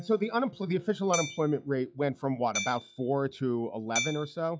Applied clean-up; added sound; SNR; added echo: classical method log-MMSE.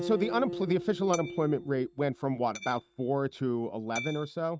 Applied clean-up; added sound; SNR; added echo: neural mask model RNNoise.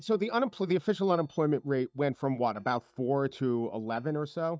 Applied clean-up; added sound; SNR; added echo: neural mask model DeepFilterNet 3.